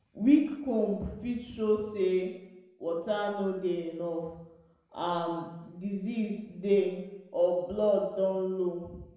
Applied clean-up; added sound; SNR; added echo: none; none; none; reverberation time 1.0 s.